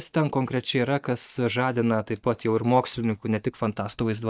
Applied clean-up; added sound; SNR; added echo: neural mask model DeepFilterNet 3.